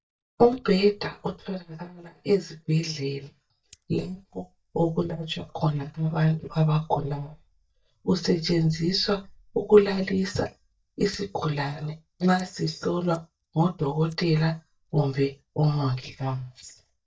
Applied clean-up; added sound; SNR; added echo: neural mask model DeepFilterNet 3.